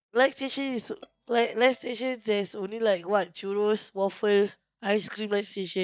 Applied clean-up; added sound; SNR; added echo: neural mask model DeepFilterNet 3.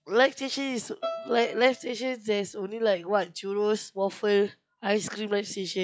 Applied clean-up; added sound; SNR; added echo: classical method log-MMSE.